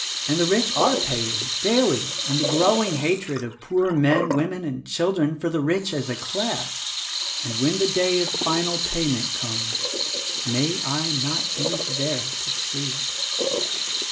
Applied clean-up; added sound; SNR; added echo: none; Sink (filling or washing) / Water tap, faucet; 2 dB; reverberation time 0.4 s.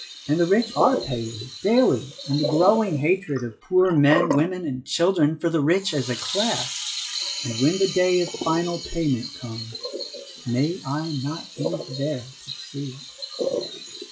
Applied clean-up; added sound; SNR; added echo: classical method WPE with log-MMSE.